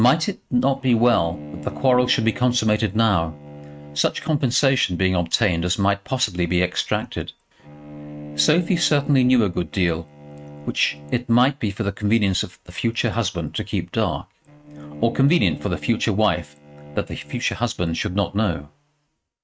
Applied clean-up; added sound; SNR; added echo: neural mask model RNNoise.